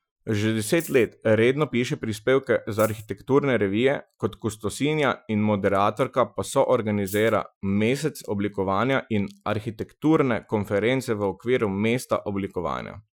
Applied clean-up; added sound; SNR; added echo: classical method Wiener filter.